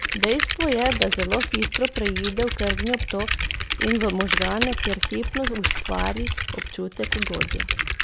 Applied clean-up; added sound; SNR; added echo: none; Typing; -1 dB; none.